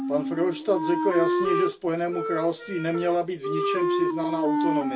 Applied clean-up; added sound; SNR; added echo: none; Wind instrument, woodwind instrument; 0 dB; reverberation time 0.1 s.